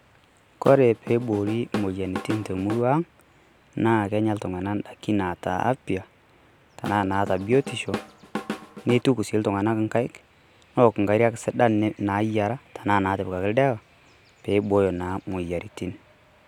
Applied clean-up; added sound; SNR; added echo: none; Drum / Drum kit; 10 dB; none.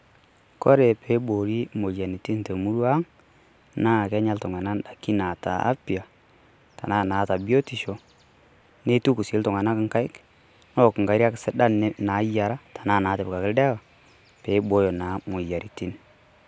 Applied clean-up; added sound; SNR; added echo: none; none; none; none.